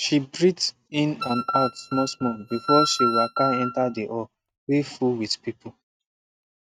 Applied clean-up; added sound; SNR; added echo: neural mask model RNNoise.